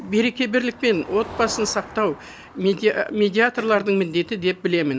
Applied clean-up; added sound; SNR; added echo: none; Motor vehicle (road); 20 dB; none.